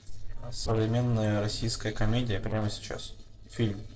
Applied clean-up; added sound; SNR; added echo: neural separator model SepFormer DNS4.